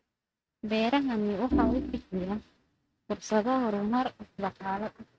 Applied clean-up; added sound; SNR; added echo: neural mask model RNNoise.